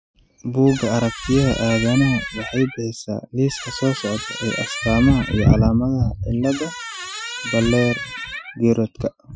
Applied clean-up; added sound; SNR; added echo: classical method Wiener filter.